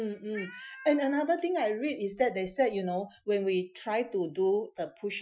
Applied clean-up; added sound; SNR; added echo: classical method Wiener filter.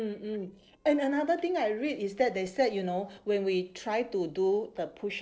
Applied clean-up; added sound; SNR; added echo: neural separator model SepFormer DNS4.